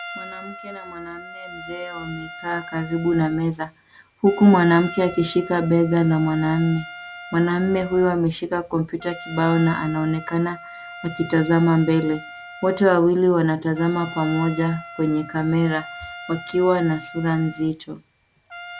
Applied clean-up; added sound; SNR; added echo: none; Trumpet; 16 dB; none.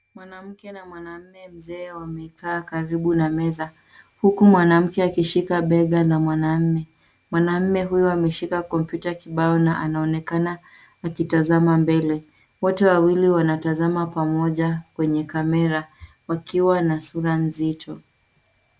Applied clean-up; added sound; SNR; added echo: none; none; none; none.